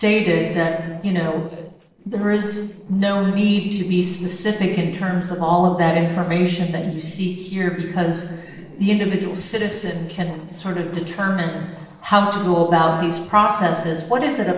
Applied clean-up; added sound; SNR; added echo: neural separator model SepFormer DNS4.